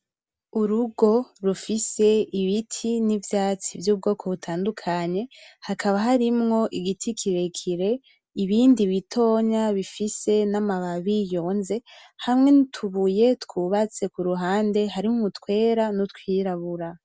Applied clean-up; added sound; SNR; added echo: none; none; none; none.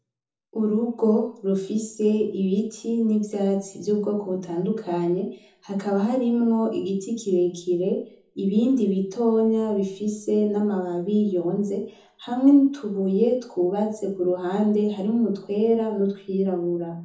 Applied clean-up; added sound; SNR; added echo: none; none; none; reverberation time 0.6 s.